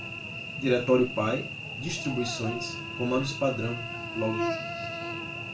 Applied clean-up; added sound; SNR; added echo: none; Cricket / Buzz; 5 dB; reverberation time 0.3 s.